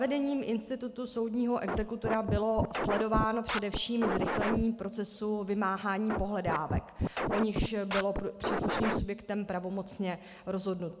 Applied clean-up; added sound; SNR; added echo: none; Scratching (performance technique); 1 dB; none.